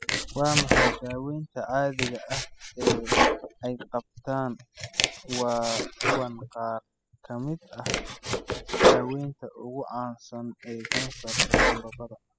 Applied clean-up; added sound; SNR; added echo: classical method spectral subtraction.